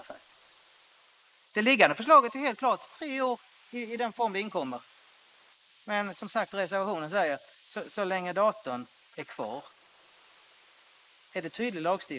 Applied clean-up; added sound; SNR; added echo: neural mask model Resemble Enhance denoiser.